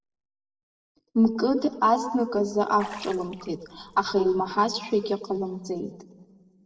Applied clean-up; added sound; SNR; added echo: neural separator model SepFormer DNS4.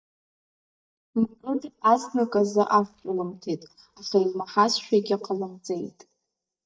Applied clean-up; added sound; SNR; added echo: neural mask model DeepFilterNet 3.